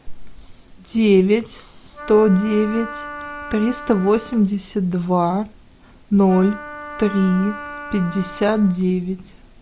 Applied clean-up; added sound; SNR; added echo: none; Wind instrument, woodwind instrument; 14 dB; none.